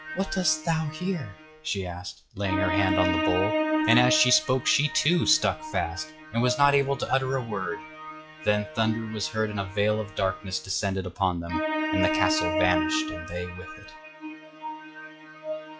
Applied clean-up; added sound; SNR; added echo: classical method log-MMSE.